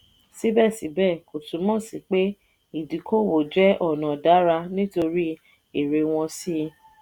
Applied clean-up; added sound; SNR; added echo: none; none; none; none.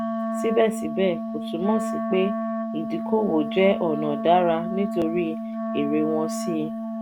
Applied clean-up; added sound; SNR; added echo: none; Wind instrument, woodwind instrument; 4 dB; none.